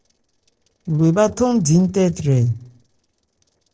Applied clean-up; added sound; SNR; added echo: neural separator model SepFormer DNS4.